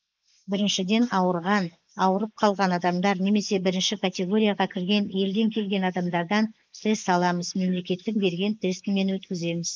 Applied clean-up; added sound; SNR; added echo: neural mask model Resemble Enhance denoiser.